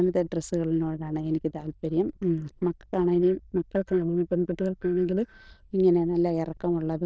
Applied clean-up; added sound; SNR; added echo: neural diffusion model UNIVERSE++.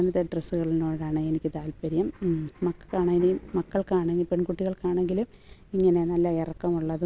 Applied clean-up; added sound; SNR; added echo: none; none; none; none.